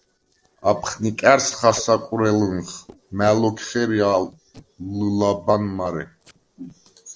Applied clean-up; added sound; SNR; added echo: neural separator model SepFormer DNS4.